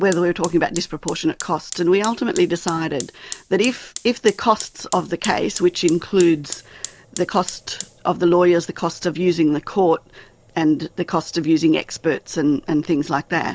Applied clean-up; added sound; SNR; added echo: none; Fire; 18 dB; none.